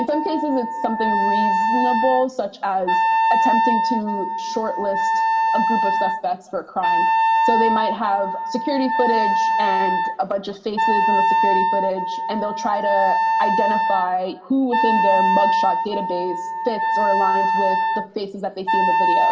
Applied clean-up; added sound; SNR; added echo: none; Wind instrument, woodwind instrument; -4 dB; reverberation time 1.5 s.